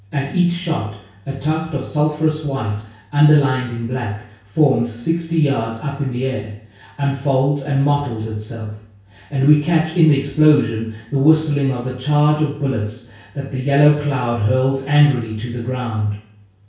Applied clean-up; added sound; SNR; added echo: none; none; none; reverberation time 0.6 s.